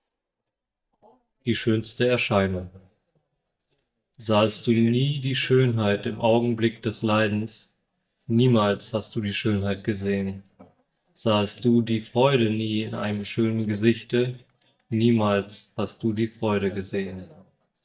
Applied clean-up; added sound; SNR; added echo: neural mask model DeepFilterNet 3.